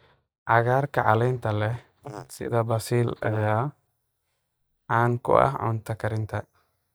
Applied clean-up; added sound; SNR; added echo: neural mask model DeepFilterNet 3.